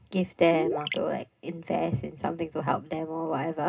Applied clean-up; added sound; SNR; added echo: none; Gurgling; 1 dB; reverberation time 0.2 s.